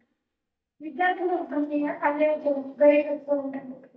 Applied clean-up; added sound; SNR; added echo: neural mask model DeepFilterNet 3.